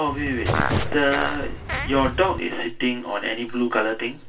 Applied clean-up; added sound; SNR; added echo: none; Fart; 2 dB; reverberation time 0.2 s.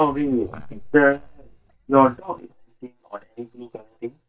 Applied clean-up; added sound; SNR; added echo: neural mask model DeepFilterNet 3.